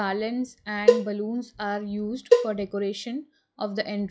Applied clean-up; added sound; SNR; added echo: classical method log-MMSE.